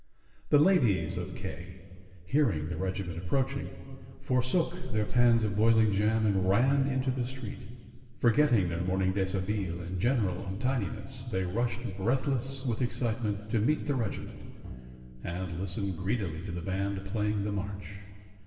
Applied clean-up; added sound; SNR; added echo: none; Bowed string instrument; 19 dB; reverberation time 2.3 s.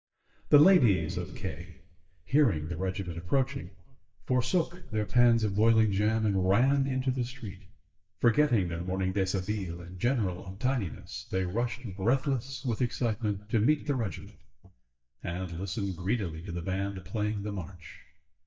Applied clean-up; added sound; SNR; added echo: neural mask model DeepFilterNet 3.